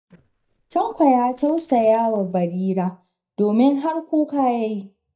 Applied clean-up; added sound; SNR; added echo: neural mask model DeepFilterNet 3.